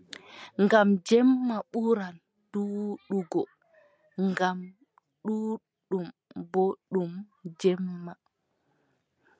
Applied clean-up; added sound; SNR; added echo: none; none; none; none.